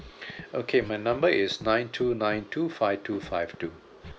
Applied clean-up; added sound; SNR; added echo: none; Scratching (performance technique); 20 dB; none.